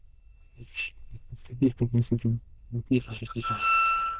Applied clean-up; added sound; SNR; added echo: neural diffusion model UNIVERSE++.